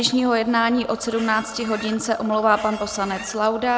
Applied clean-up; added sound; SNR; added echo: none; Mechanisms + Squeak; 17 dB; none.